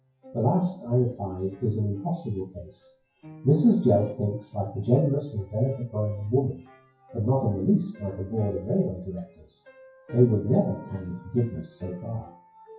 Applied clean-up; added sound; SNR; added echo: classical method WPE with log-MMSE.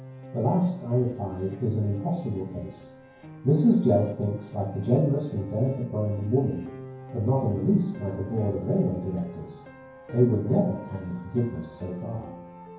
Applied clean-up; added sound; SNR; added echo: none; Piano; 18 dB; reverberation time 0.9 s.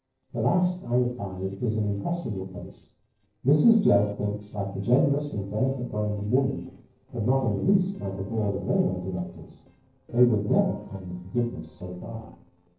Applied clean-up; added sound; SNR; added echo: neural separator model SepFormer DNS4.